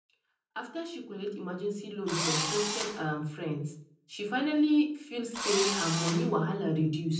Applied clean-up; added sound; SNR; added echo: none; Engine / Drill; 2 dB; reverberation time 0.6 s.